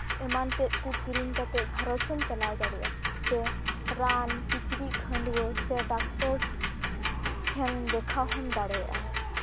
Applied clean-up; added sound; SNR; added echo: none; Tick-tock; -2 dB; none.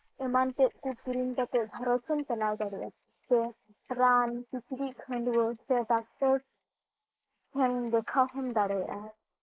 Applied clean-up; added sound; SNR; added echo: neural mask model Resemble Enhance denoiser.